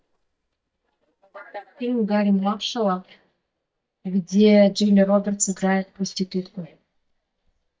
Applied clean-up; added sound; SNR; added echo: neural mask model DeepFilterNet 3.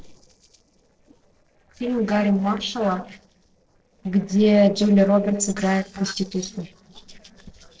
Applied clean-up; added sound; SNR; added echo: neural separator model SepFormer DNS4.